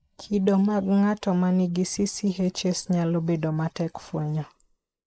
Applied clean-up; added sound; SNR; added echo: neural mask model Resemble Enhance denoiser.